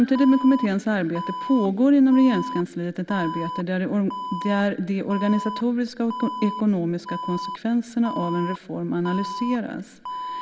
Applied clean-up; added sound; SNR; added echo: none; Alarm; 11 dB; none.